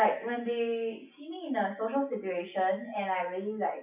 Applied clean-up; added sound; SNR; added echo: classical method WPE with log-MMSE.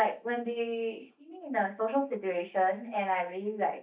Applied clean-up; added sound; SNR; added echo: neural mask model DeepFilterNet 3.